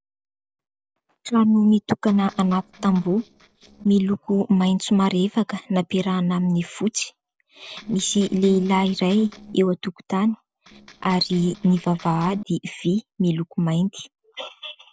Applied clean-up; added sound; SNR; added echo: neural separator model SepFormer DNS4.